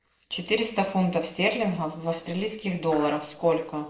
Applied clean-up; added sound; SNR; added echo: neural separator model SepFormer DNS4.